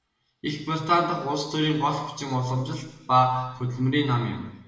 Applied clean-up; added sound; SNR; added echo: none; none; none; reverberation time 0.9 s.